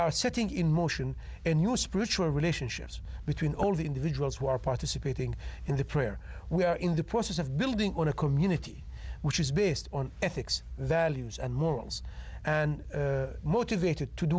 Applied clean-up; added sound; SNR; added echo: none; none; none; none.